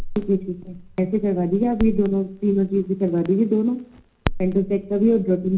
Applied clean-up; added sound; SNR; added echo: none; Crackle; 11 dB; reverberation time 0.4 s.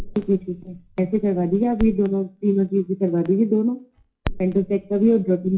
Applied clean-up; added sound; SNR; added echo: classical method WPE with log-MMSE.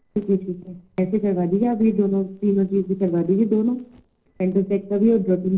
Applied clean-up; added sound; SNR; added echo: neural separator model SepFormer DNS4.